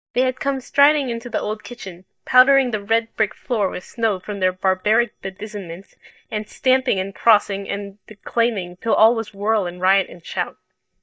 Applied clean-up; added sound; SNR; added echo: neural mask model DeepFilterNet 3.